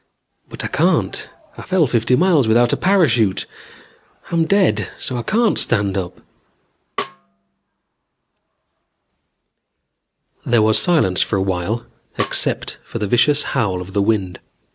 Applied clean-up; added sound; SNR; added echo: none; Snare drum; 12 dB; none.